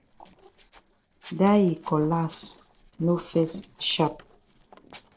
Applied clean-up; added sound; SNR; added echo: neural separator model SepFormer DNS4.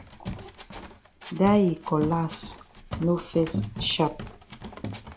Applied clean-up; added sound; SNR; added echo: none; Run; 11 dB; none.